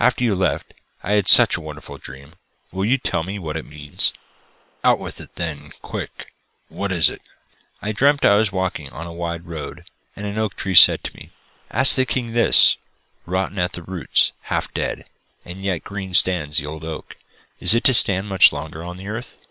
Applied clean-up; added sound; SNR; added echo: neural separator model SepFormer WHAM!.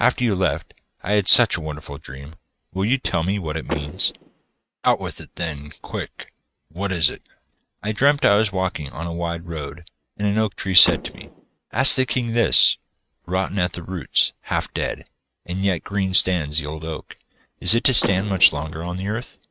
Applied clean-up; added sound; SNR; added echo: neural mask model RNNoise.